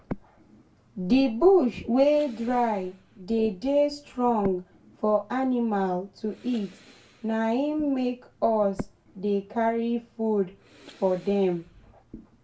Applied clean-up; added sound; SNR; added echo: none; Breathing; 20 dB; reverberation time 0.2 s.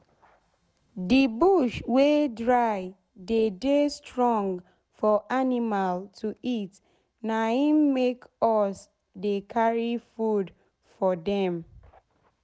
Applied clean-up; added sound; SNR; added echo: none; none; none; none.